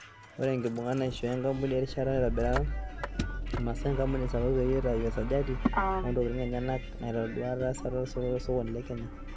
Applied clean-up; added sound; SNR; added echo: none; Motor vehicle (road); 3 dB; none.